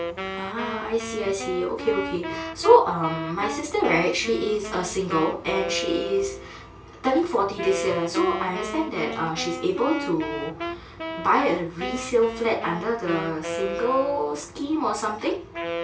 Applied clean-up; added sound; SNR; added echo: none; Wind instrument, woodwind instrument; 8 dB; reverberation time 0.2 s.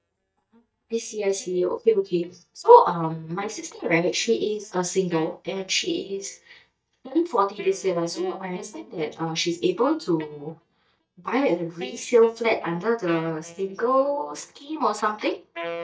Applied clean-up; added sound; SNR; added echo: neural mask model DeepFilterNet 3.